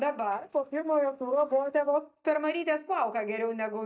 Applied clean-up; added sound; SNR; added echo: neural mask model DeepFilterNet 3.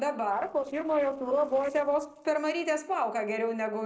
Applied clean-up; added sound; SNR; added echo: neural separator model SepFormer DNS4.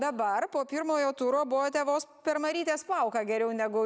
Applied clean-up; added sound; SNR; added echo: none; none; none; none.